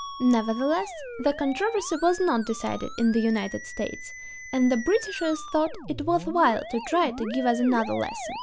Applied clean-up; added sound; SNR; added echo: none; Musical instrument; 12 dB; none.